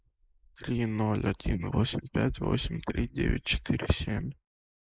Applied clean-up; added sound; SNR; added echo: neural mask model Resemble Enhance denoiser.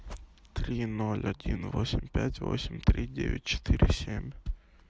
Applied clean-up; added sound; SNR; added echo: none; none; none; none.